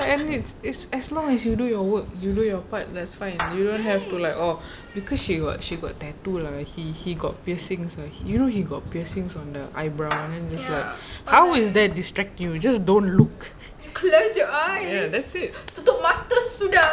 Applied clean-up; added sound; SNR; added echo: none; Meow / Clapping; 17 dB; none.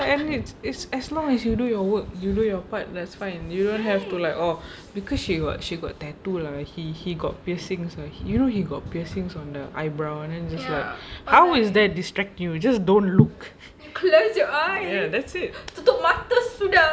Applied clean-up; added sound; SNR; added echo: none; none; none; none.